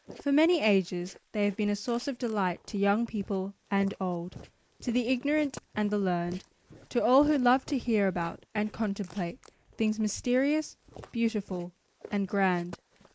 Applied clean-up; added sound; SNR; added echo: neural mask model Resemble Enhance denoiser.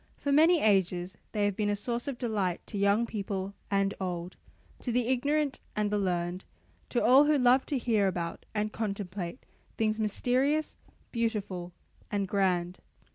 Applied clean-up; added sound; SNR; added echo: none; none; none; none.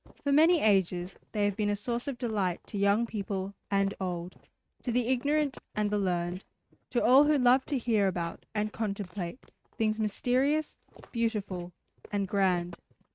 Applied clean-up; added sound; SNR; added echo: neural mask model RNNoise.